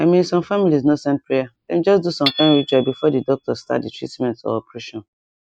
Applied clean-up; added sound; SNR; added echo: neural mask model RNNoise.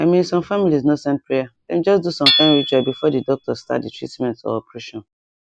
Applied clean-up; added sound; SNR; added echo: none; Hammer / Chink, clink; 5 dB; none.